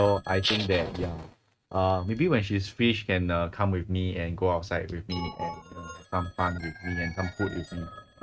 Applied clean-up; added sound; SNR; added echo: neural mask model RNNoise.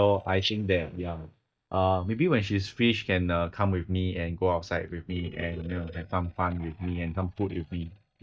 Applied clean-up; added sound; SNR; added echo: neural mask model DeepFilterNet 3.